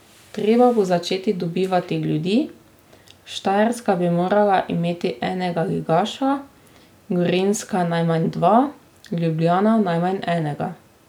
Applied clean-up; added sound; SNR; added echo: none; none; none; none.